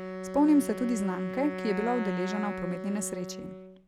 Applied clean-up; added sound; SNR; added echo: none; Wind instrument, woodwind instrument; 8 dB; none.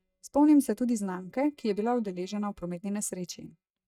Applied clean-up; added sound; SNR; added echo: neural mask model DeepFilterNet 3.